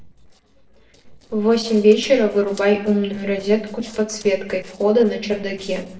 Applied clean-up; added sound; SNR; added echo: neural separator model SepFormer DNS4.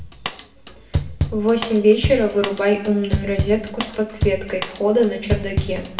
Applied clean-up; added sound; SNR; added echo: none; Drum kit; 5 dB; reverberation time 0.8 s.